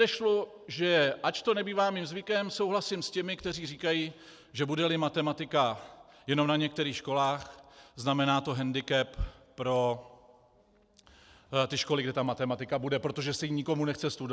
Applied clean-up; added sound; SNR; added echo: none; none; none; none.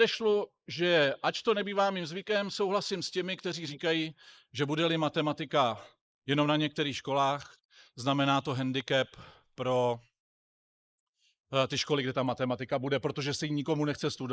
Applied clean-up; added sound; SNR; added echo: neural mask model Resemble Enhance denoiser.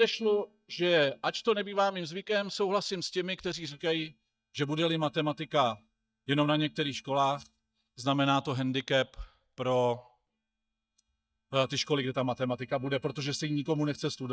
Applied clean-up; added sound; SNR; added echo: neural mask model DeepFilterNet 3.